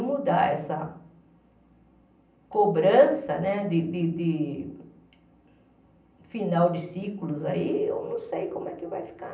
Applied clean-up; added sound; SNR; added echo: none; none; none; reverberation time 0.6 s.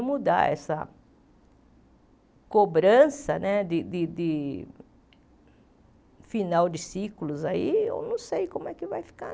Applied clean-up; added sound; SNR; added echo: none; none; none; none.